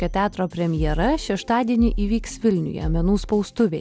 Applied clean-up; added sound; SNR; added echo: none; none; none; none.